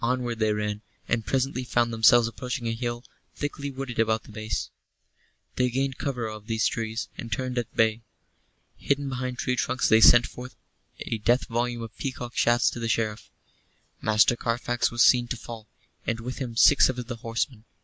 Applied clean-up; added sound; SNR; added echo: neural mask model Resemble Enhance denoiser.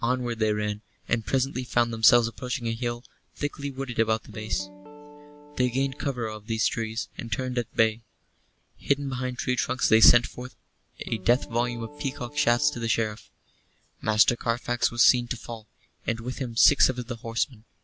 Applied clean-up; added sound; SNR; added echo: none; Guitar; 19 dB; none.